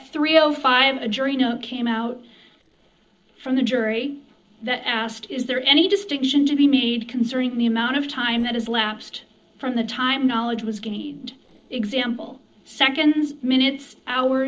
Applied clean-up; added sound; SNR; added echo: neural separator model SepFormer DNS4.